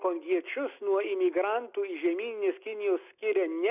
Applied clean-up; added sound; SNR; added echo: none; none; none; none.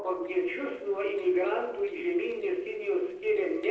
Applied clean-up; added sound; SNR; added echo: neural separator model SepFormer DNS4.